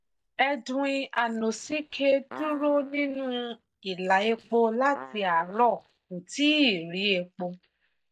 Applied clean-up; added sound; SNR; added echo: neural mask model DeepFilterNet 3.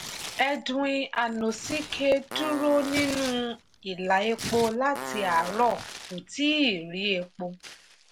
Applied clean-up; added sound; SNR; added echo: none; Tearing + Fart; 12 dB; none.